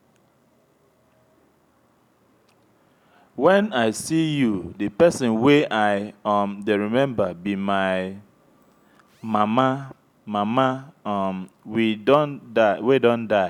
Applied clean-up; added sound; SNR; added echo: none; none; none; none.